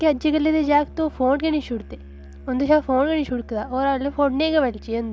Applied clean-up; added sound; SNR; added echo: none; Musical instrument; 18 dB; none.